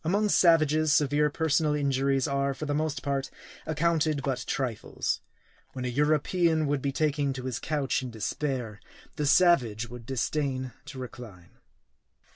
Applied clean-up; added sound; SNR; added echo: none; none; none; none.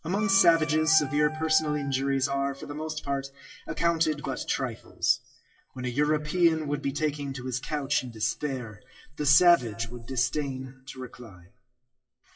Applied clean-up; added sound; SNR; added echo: classical method WPE with log-MMSE.